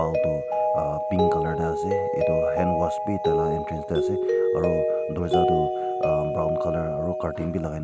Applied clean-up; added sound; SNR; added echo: none; Mallet percussion; -5 dB; none.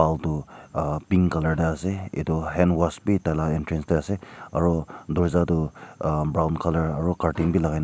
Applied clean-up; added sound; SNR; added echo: none; none; none; none.